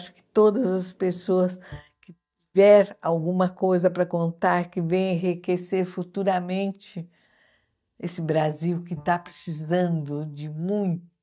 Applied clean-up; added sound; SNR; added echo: neural mask model DeepFilterNet 3.